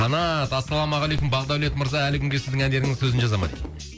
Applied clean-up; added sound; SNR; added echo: none; Dog + Fireworks; 14 dB; none.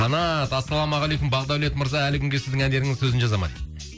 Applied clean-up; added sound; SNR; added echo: none; none; none; none.